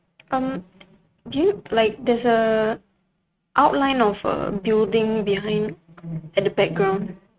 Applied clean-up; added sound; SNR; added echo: neural mask model RNNoise.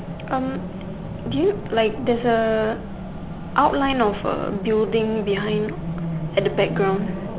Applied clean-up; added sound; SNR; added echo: none; Race car, auto racing; 7 dB; none.